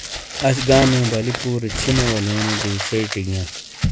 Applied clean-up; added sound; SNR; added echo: none; Crumpling, crinkling; 5 dB; none.